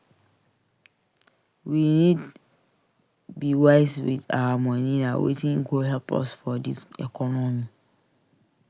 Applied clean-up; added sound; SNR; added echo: none; none; none; none.